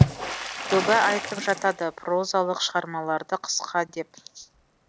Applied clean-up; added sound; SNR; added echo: none; Water / Splash, splatter; 4 dB; none.